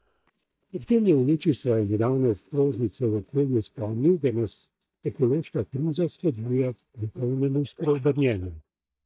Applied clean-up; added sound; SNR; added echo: neural mask model DeepFilterNet 3.